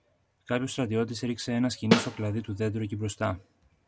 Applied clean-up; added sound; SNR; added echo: none; Snare drum; -1 dB; none.